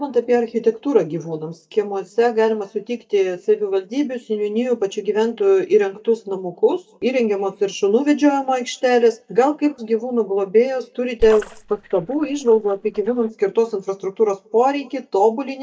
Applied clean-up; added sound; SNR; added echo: neural mask model DeepFilterNet 3.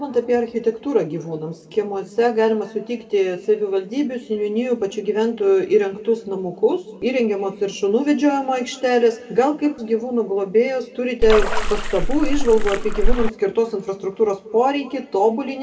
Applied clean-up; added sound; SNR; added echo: none; Splash, splatter; -3 dB; reverberation time 1.6 s.